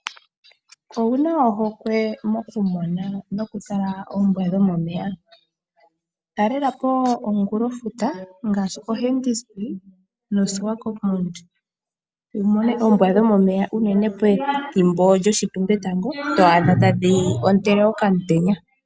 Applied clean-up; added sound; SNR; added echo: none; none; none; none.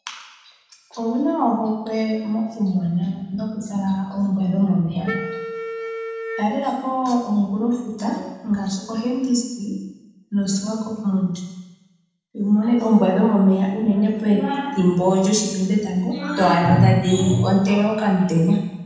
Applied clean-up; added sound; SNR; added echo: none; Wind instrument, woodwind instrument; 11 dB; reverberation time 1.1 s.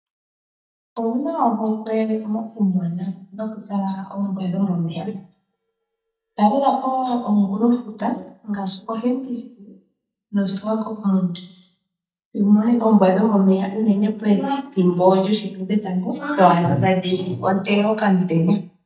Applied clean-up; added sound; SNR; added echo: neural mask model DeepFilterNet 3.